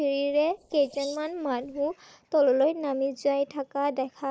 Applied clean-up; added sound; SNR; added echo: neural mask model Resemble Enhance denoiser.